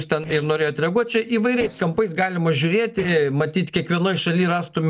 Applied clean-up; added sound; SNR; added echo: neural separator model SepFormer DNS4.